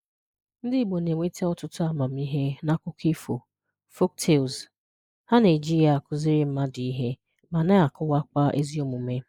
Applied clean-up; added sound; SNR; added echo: neural mask model Resemble Enhance denoiser.